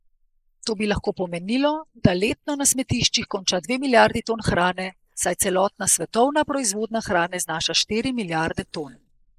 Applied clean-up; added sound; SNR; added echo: neural mask model Resemble Enhance denoiser.